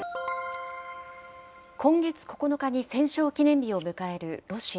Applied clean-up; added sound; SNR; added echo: none; none; none; none.